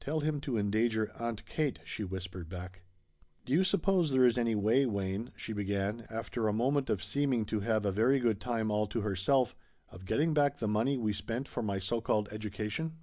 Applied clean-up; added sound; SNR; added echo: none; none; none; none.